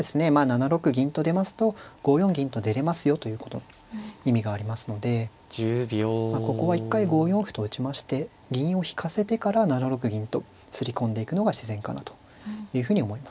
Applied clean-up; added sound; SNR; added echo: none; none; none; none.